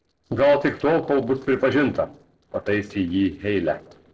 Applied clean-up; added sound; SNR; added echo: neural separator model SepFormer DNS4.